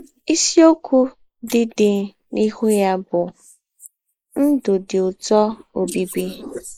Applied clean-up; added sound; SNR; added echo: neural mask model Resemble Enhance denoiser.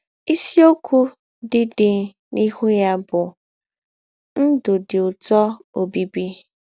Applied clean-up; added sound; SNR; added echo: none; none; none; none.